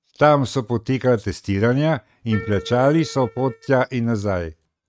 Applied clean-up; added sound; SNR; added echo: neural mask model RNNoise.